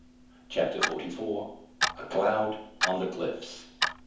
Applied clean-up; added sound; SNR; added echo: none; Clock; 3 dB; reverberation time 0.7 s.